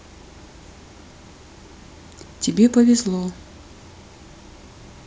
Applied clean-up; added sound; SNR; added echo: none; none; none; none.